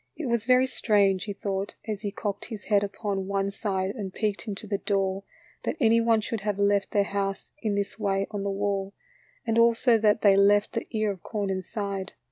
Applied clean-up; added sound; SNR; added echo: none; none; none; none.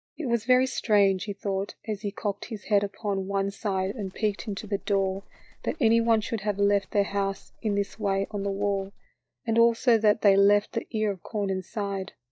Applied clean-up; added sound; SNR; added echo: neural mask model DeepFilterNet 3.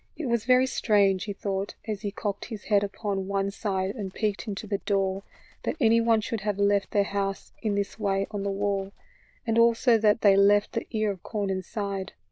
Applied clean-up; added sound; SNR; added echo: neural diffusion model UNIVERSE++.